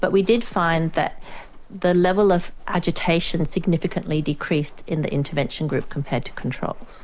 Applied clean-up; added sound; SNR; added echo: none; Walk, footsteps; 11 dB; none.